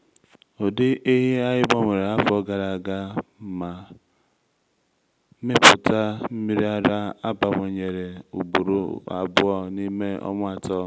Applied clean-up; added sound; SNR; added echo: none; none; none; none.